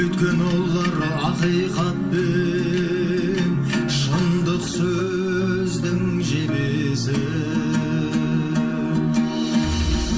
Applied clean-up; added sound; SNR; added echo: none; none; none; reverberation time 0.5 s.